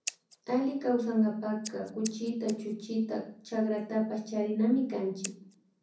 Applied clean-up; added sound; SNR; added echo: none; Scissors; 17 dB; reverberation time 0.6 s.